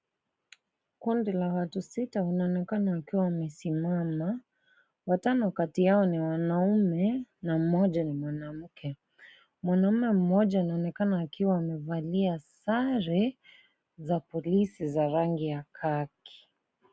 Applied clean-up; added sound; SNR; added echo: none; none; none; none.